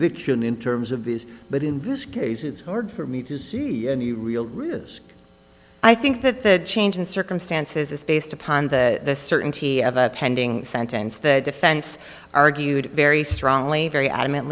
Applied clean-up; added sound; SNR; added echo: none; none; none; none.